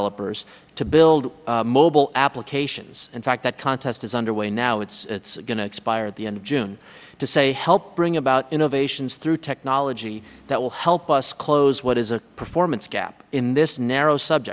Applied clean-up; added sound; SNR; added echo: none; none; none; none.